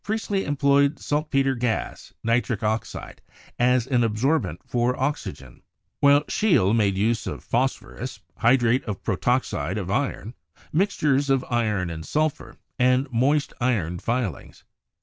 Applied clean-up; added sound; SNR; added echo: none; none; none; none.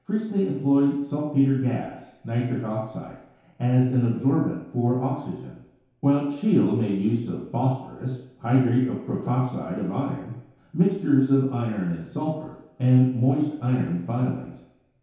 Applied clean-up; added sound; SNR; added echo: none; none; none; reverberation time 0.8 s.